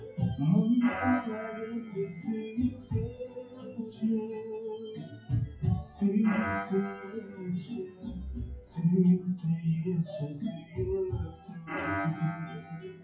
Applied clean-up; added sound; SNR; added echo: classical method WPE with log-MMSE.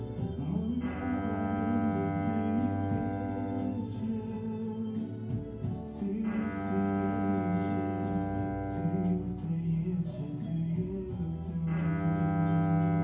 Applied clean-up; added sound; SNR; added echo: none; Bowed string instrument; 4 dB; reverberation time 0.9 s.